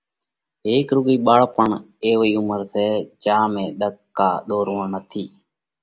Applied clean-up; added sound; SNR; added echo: none; none; none; none.